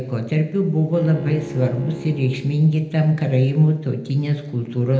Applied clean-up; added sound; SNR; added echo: none; Bowed string instrument; 15 dB; reverberation time 0.8 s.